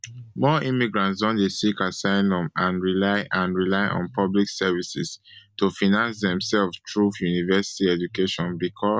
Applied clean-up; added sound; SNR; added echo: none; none; none; none.